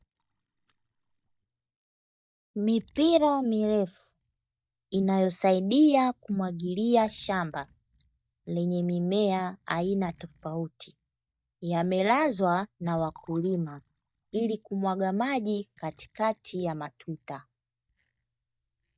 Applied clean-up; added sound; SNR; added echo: neural mask model DeepFilterNet 3.